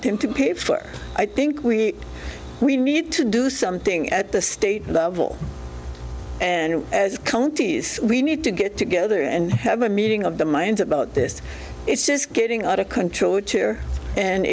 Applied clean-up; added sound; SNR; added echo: none; none; none; none.